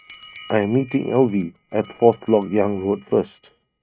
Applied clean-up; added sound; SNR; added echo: neural mask model RNNoise.